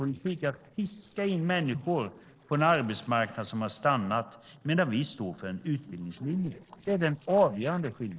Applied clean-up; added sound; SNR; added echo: neural separator model SepFormer DNS4.